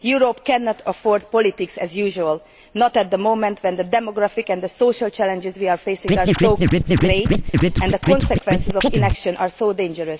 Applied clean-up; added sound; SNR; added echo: none; Scratching (performance technique); -3 dB; none.